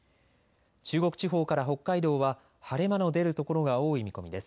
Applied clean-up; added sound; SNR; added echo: none; none; none; none.